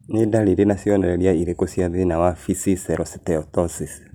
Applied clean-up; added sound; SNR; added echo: none; none; none; none.